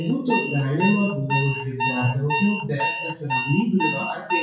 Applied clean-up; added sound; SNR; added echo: classical method WPE with log-MMSE.